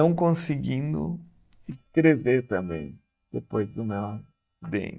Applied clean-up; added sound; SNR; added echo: neural mask model DeepFilterNet 3.